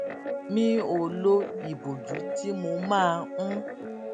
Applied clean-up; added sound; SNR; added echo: none; Guitar; 6 dB; none.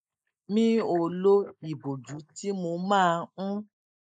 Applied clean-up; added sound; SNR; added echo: neural mask model Resemble Enhance denoiser.